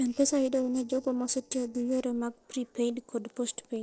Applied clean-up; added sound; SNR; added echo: neural separator model SepFormer DNS4.